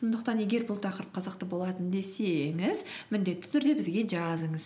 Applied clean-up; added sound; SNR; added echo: none; none; none; none.